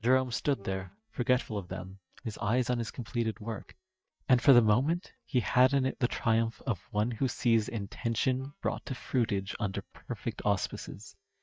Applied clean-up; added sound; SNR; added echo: neural mask model DeepFilterNet 3.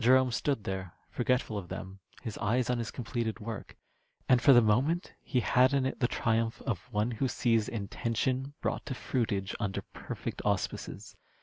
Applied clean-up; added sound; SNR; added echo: none; none; none; none.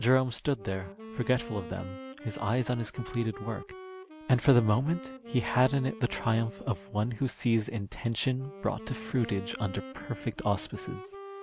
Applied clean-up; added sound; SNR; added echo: none; Wind instrument, woodwind instrument; 15 dB; none.